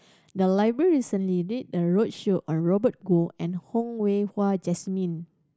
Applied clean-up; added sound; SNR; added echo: none; none; none; none.